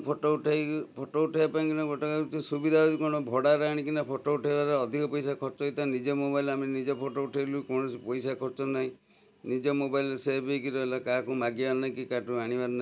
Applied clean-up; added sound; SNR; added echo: none; none; none; none.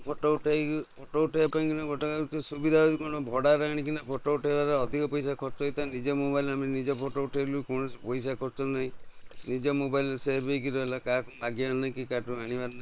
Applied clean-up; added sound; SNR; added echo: neural separator model SepFormer WHAM!.